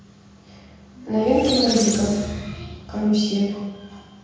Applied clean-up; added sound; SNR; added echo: none; Squeak; 8 dB; reverberation time 1.3 s.